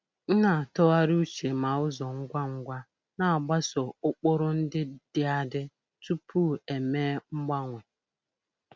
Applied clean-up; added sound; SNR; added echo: none; none; none; none.